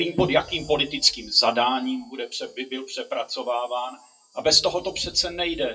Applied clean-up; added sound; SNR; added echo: classical method WPE with log-MMSE.